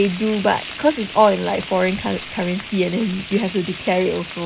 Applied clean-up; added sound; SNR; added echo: none; Frying (food); 14 dB; none.